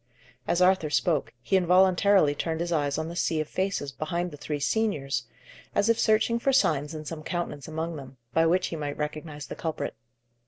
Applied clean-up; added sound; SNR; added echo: none; none; none; none.